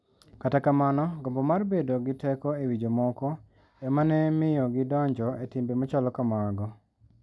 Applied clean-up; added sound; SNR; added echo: none; none; none; none.